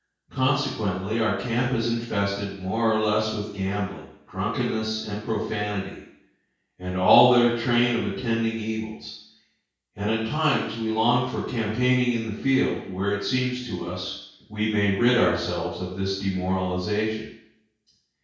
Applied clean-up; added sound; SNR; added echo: none; none; none; reverberation time 0.6 s.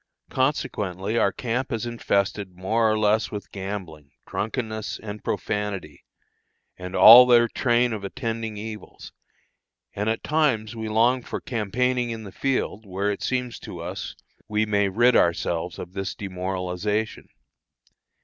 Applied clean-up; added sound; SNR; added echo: none; none; none; none.